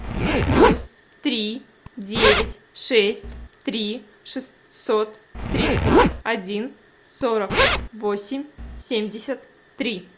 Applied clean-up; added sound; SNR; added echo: none; Zipper (clothing); -1 dB; none.